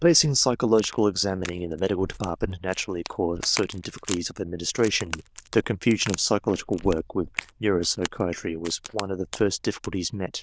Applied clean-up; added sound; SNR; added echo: neural diffusion model UNIVERSE++.